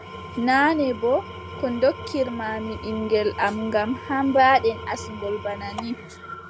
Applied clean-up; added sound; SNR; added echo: none; Engine / Tools; 13 dB; none.